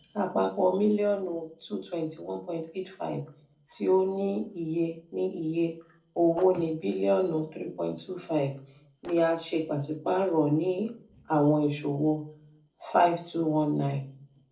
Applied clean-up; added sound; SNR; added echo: neural separator model SepFormer DNS4.